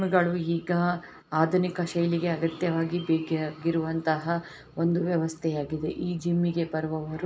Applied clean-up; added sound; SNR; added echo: none; none; none; none.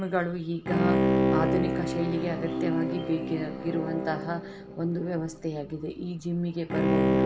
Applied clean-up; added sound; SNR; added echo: none; Bowed string instrument; -2 dB; none.